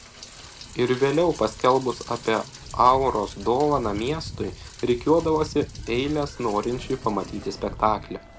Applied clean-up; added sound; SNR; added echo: none; Rain; 15 dB; none.